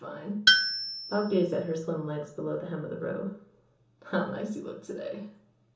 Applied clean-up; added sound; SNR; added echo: none; Tools; -3 dB; reverberation time 1.2 s.